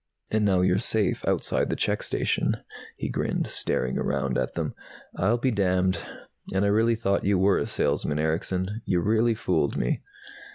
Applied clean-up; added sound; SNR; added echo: none; none; none; none.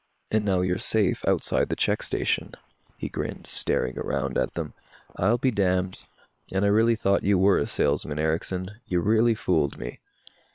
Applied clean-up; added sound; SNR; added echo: neural separator model SepFormer WHAM!.